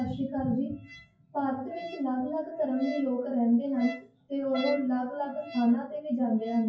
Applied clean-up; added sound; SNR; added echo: classical method WPE with log-MMSE.